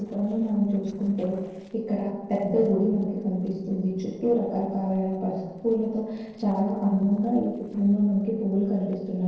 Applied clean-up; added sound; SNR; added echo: neural separator model SepFormer DNS4.